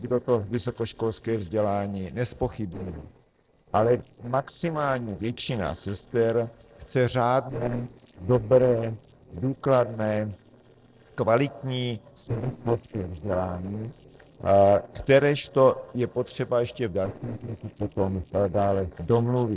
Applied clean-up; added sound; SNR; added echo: neural separator model SepFormer DNS4.